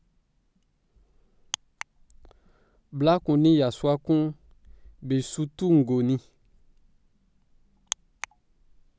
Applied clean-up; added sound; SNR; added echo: none; none; none; none.